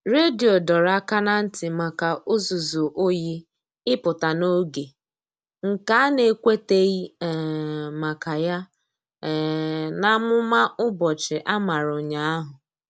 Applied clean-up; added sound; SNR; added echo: none; none; none; none.